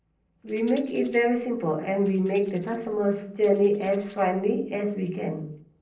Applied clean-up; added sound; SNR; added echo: neural separator model SepFormer DNS4.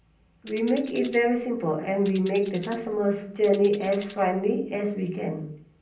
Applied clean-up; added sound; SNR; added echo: none; Tambourine; 16 dB; reverberation time 0.6 s.